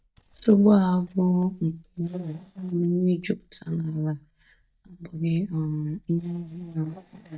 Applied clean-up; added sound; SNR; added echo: neural mask model DeepFilterNet 3.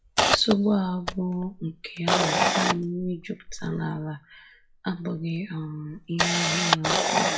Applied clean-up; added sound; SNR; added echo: classical method WPE with log-MMSE.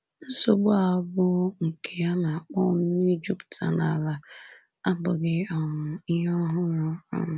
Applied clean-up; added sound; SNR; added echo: none; none; none; none.